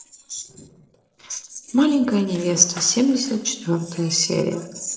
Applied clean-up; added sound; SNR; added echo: neural separator model SepFormer DNS4.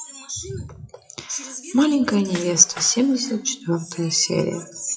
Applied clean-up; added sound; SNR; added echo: classical method WPE with log-MMSE.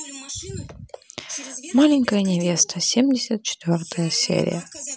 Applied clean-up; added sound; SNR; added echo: none; none; none; none.